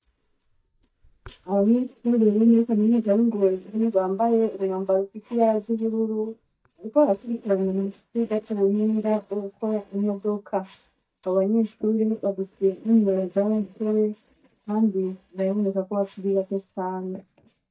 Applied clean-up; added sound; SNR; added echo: neural mask model DeepFilterNet 3.